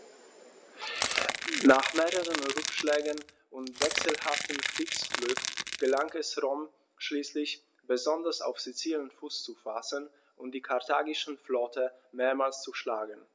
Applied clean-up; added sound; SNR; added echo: none; Crackle / Crushing; 3 dB; none.